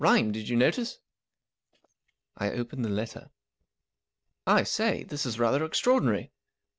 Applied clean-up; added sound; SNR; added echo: none; none; none; none.